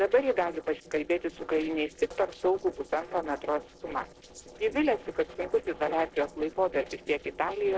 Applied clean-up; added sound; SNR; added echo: neural separator model SepFormer DNS4.